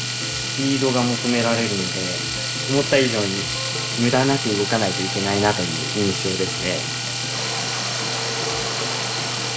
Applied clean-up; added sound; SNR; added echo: none; Domestic sounds, home sounds; 2 dB; none.